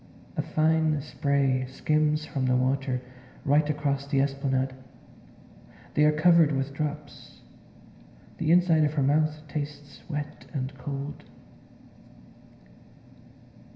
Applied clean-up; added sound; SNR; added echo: none; none; none; reverberation time 0.9 s.